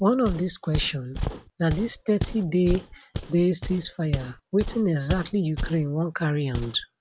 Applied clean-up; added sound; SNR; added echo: none; Walk, footsteps; 8 dB; none.